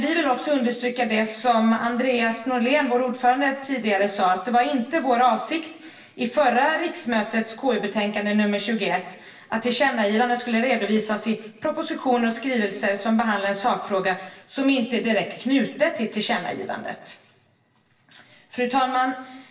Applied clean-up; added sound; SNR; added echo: none; none; none; reverberation time 0.9 s.